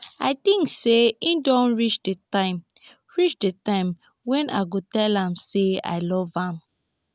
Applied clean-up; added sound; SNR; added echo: none; none; none; none.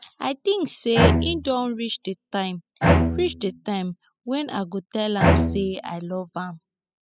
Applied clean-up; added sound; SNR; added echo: classical method spectral subtraction.